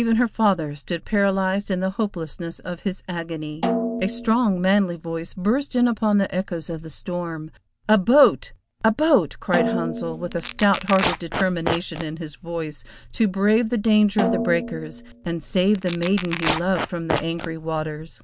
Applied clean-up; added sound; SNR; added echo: none; Tearing + Snare drum; 6 dB; none.